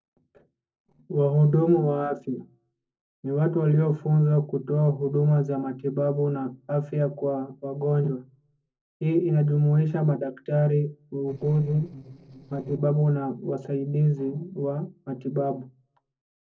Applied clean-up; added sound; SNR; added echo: neural separator model SepFormer DNS4.